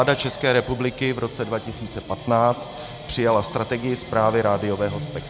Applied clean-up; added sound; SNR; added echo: none; Guitar; 15 dB; none.